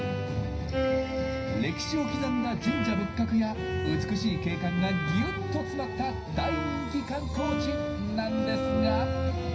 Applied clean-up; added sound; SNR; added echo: none; Bowed string instrument; 4 dB; reverberation time 0.5 s.